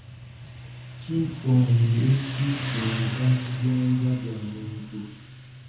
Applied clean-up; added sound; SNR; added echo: none; Motorcycle; 8 dB; reverberation time 2.1 s.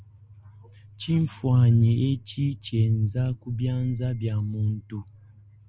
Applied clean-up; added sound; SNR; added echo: none; none; none; none.